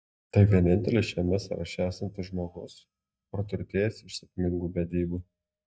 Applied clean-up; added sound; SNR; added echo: neural mask model DeepFilterNet 3.